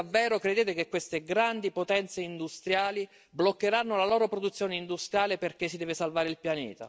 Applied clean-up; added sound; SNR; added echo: none; none; none; none.